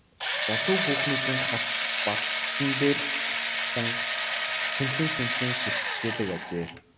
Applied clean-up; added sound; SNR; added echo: none; Engine / Drill; -3 dB; none.